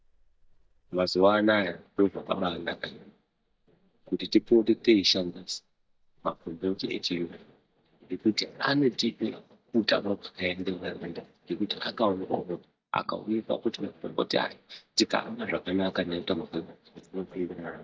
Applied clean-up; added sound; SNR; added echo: neural mask model DeepFilterNet 3.